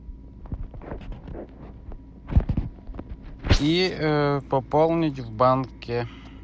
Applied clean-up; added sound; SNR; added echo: none; none; none; none.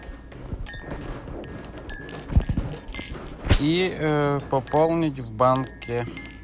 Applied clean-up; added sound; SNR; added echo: none; Chink, clink + Walk, footsteps; 14 dB; none.